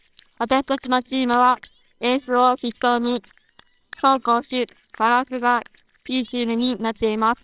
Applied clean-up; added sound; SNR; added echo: neural separator model SepFormer WHAMR!.